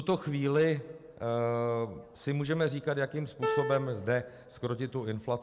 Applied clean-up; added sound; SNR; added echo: none; Piano; 5 dB; none.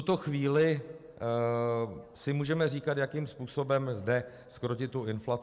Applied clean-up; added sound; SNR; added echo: none; none; none; none.